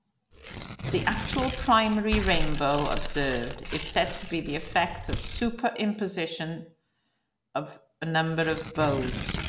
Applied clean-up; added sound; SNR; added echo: none; Tearing; 5 dB; none.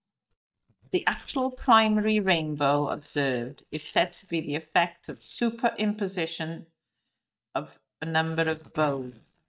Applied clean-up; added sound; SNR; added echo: neural mask model DeepFilterNet 3.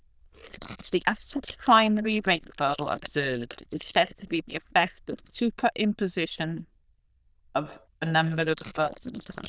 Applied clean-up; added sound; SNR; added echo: neural diffusion model UNIVERSE++.